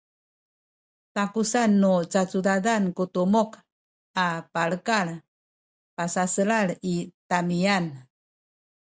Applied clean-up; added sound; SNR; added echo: none; none; none; none.